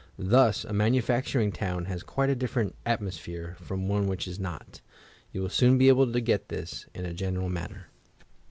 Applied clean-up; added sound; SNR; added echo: none; none; none; none.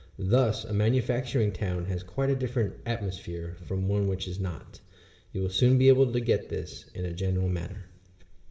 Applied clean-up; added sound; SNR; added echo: none; none; none; reverberation time 0.9 s.